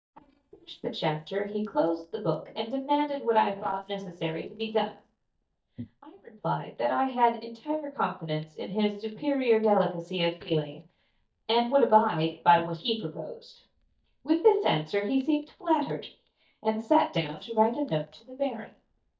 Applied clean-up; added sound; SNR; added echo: neural mask model DeepFilterNet 3.